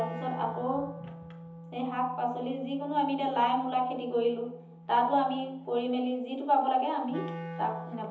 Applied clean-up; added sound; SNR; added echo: none; Wind instrument, woodwind instrument; 13 dB; reverberation time 0.8 s.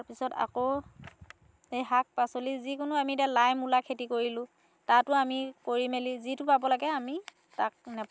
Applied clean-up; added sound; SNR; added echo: none; none; none; none.